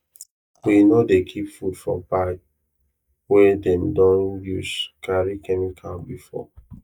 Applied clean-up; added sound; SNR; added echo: neural mask model DeepFilterNet 3.